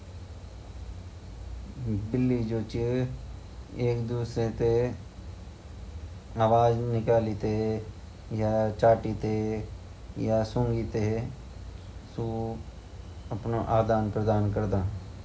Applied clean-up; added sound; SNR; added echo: none; none; none; none.